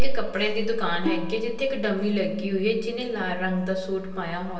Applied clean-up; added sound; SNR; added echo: none; Plucked string instrument; 10 dB; reverberation time 0.3 s.